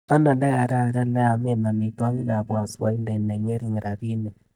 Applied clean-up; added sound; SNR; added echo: neural mask model DeepFilterNet 3.